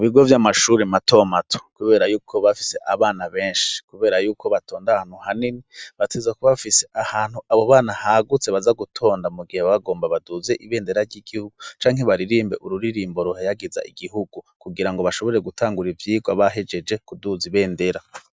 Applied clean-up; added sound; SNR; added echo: none; none; none; none.